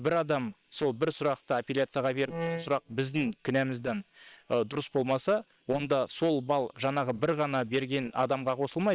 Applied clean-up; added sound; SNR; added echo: neural separator model SepFormer WHAM!.